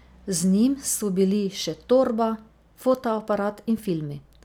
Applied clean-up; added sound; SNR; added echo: none; none; none; none.